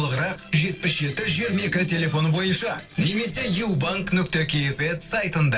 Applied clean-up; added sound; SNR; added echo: neural separator model SepFormer DNS4.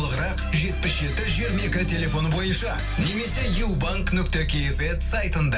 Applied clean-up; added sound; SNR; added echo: none; Fart; 14 dB; reverberation time 0.5 s.